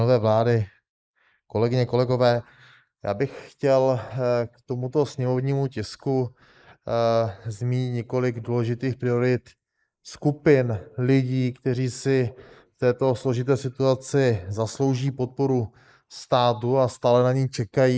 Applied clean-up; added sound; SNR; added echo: neural mask model Resemble Enhance denoiser.